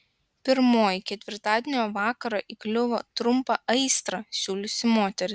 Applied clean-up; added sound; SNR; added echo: none; none; none; none.